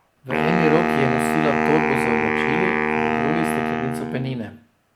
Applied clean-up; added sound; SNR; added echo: none; Wind instrument, woodwind instrument; -4 dB; none.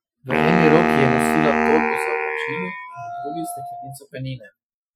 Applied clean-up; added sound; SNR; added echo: classical method Wiener filter.